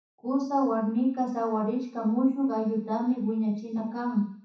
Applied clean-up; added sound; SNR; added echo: none; none; none; reverberation time 0.7 s.